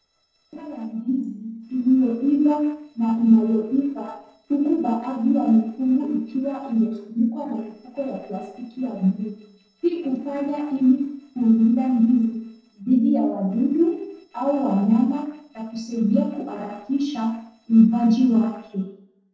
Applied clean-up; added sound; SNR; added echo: neural separator model SepFormer DNS4.